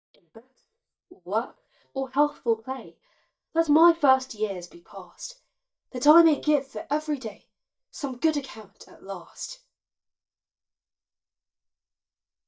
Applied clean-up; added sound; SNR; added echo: neural mask model DeepFilterNet 3.